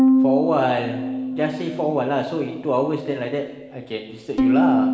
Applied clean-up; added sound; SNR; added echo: none; Bowed string instrument; -1 dB; reverberation time 1.4 s.